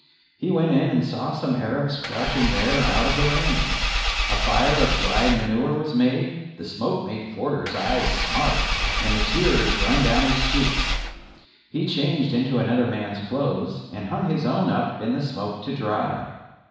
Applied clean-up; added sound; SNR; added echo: none; Engine / Car; -1 dB; reverberation time 1.1 s.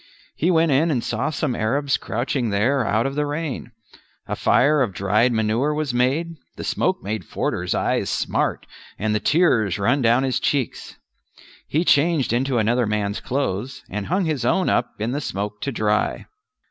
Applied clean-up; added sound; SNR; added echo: none; none; none; none.